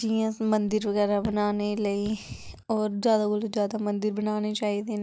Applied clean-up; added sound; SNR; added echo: none; Raindrop / Drip; 17 dB; none.